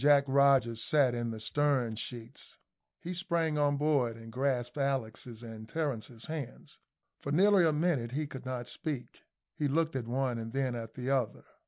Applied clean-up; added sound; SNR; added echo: none; none; none; none.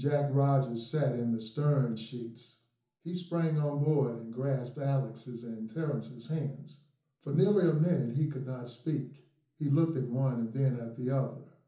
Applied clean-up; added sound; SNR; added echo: none; none; none; reverberation time 0.6 s.